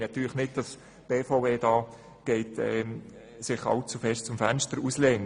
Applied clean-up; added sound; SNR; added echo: none; none; none; none.